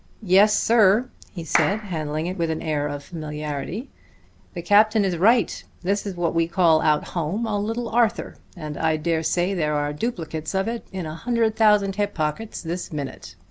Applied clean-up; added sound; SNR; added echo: none; Clapping; 7 dB; none.